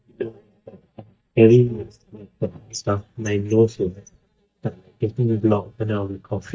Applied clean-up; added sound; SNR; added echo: neural mask model DeepFilterNet 3.